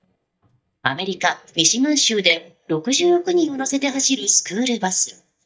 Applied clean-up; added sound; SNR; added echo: neural mask model DeepFilterNet 3.